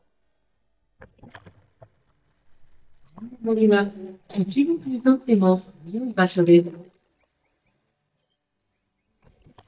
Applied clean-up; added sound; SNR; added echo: neural mask model DeepFilterNet 3.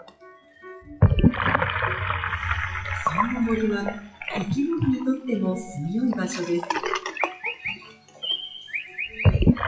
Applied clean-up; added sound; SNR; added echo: classical method WPE with log-MMSE.